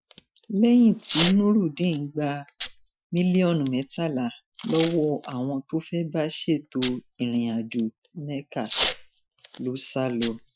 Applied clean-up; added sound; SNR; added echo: classical method Wiener filter.